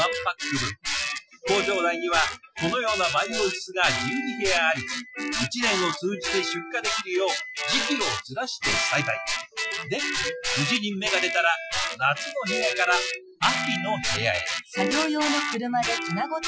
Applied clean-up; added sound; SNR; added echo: classical method Wiener filter.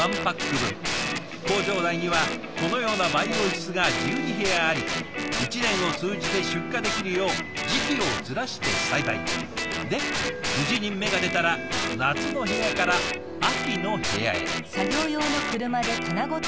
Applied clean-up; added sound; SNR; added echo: none; Guitar; 2 dB; none.